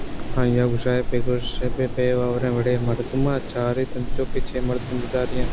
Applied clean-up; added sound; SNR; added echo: none; Wind; 1 dB; none.